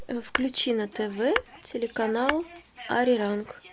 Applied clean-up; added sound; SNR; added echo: none; Tap / Glass; 7 dB; none.